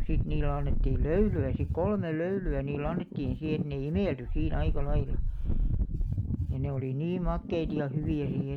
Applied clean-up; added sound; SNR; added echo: none; Wind; -2 dB; none.